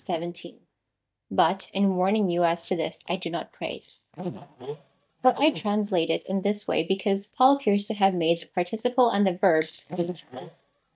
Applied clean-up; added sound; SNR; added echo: neural mask model DeepFilterNet 3.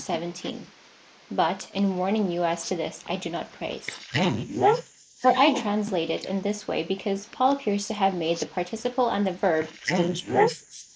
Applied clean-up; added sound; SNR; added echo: neural mask model Resemble Enhance denoiser.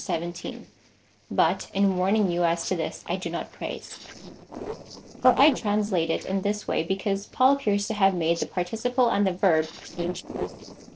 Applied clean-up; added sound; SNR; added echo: neural separator model SepFormer DNS4.